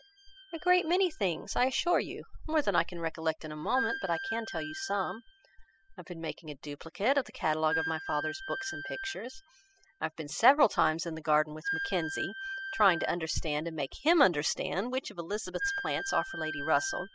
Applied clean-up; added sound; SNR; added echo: classical method spectral subtraction.